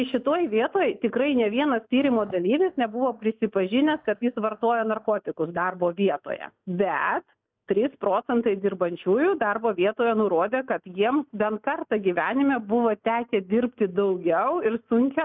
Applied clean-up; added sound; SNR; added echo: neural mask model DeepFilterNet 3.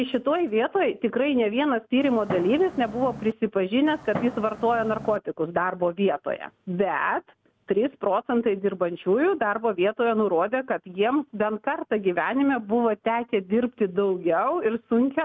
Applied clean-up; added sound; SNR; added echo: none; Fireworks; 12 dB; none.